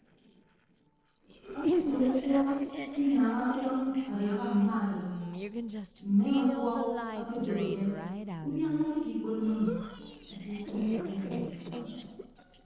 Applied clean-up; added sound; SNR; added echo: neural separator model SepFormer DNS4.